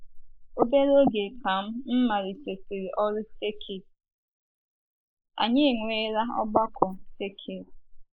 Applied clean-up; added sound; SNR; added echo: neural mask model Resemble Enhance denoiser.